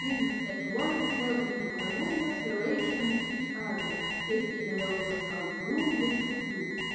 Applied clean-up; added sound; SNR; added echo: none; Alarm; 3 dB; reverberation time 2.2 s.